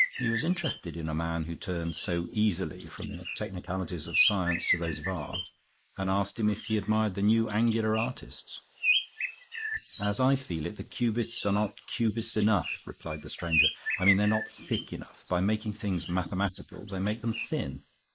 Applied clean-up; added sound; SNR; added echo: neural mask model Resemble Enhance denoiser.